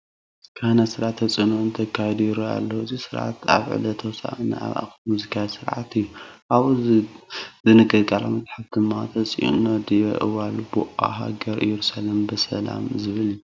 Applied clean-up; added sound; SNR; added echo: none; none; none; none.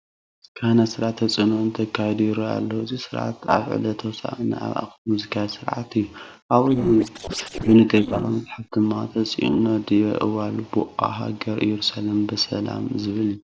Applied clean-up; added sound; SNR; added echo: neural separator model SepFormer DNS4.